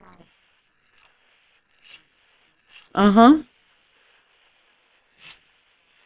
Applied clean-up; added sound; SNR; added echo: neural separator model SepFormer WHAM!.